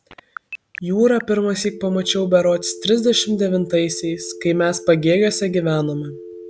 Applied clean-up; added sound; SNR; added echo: none; Telephone; 17 dB; none.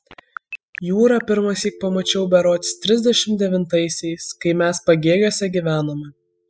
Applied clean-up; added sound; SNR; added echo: classical method spectral subtraction.